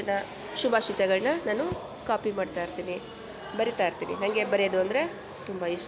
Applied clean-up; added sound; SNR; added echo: none; none; none; none.